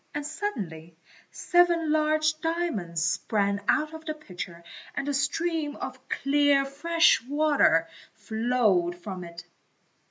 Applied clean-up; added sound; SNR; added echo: none; none; none; none.